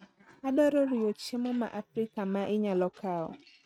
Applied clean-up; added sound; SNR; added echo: neural mask model RNNoise.